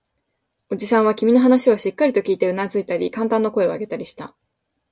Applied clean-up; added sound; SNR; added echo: none; none; none; none.